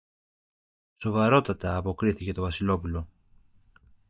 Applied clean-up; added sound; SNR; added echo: neural mask model DeepFilterNet 3.